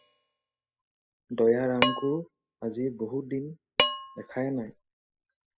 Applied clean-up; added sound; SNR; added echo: classical method spectral subtraction.